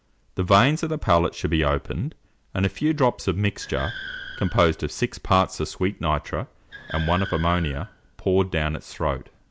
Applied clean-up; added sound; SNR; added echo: none; Car; 14 dB; none.